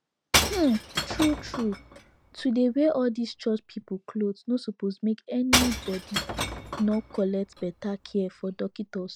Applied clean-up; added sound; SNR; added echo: none; Shatter / Crushing; 4 dB; none.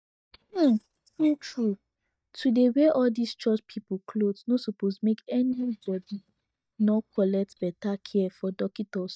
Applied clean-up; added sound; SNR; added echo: neural mask model DeepFilterNet 3.